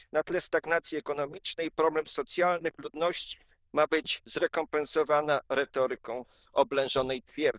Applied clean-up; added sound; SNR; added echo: neural diffusion model UNIVERSE++.